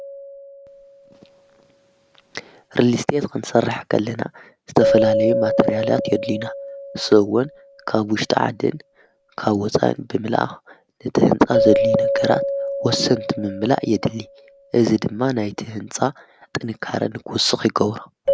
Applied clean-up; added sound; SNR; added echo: none; Keyboard (musical); 5 dB; none.